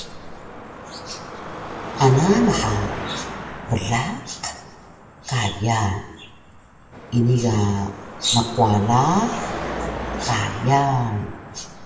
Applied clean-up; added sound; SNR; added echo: none; Car passing by / Traffic noise, roadway noise / Engine; 10 dB; reverberation time 0.9 s.